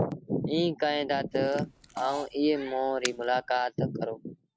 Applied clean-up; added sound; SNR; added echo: none; Camera + Fart; 13 dB; none.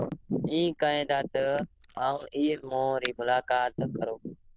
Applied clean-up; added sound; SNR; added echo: neural diffusion model UNIVERSE++.